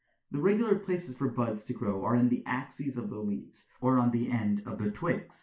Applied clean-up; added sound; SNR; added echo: none; none; none; reverberation time 0.3 s.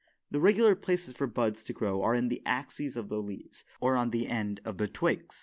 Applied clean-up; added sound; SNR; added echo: none; none; none; none.